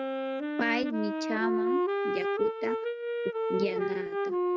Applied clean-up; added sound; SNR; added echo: neural mask model RNNoise.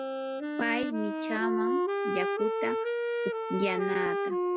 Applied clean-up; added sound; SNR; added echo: classical method Wiener filter.